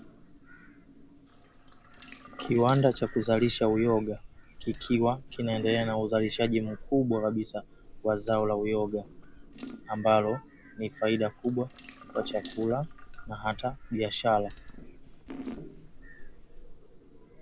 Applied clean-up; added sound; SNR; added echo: none; Drip / Sink (filling or washing) / Water tap, faucet; 15 dB; none.